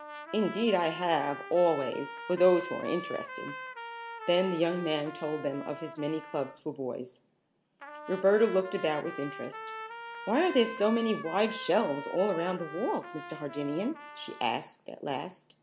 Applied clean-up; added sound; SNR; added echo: none; Trumpet; 12 dB; none.